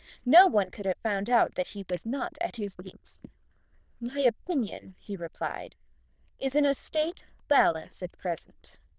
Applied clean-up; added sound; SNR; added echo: neural diffusion model UNIVERSE++.